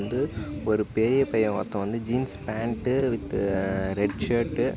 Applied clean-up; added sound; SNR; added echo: none; none; none; none.